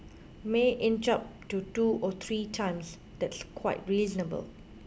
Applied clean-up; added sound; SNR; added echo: none; none; none; none.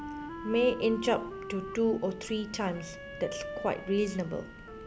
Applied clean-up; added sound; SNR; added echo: none; Wind instrument, woodwind instrument; 11 dB; none.